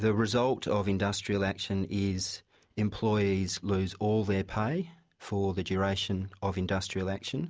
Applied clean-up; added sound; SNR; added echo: none; none; none; none.